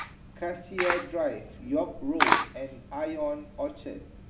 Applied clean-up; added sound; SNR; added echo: none; Camera; -1 dB; reverberation time 1.1 s.